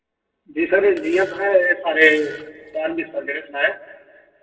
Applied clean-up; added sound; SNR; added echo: neural separator model SepFormer DNS4.